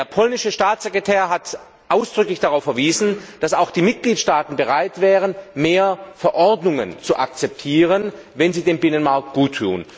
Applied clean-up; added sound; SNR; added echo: none; none; none; none.